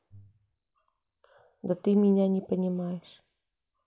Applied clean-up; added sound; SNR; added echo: none; none; none; none.